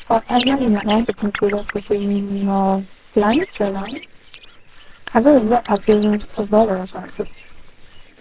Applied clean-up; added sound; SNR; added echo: neural separator model SepFormer WHAMR!.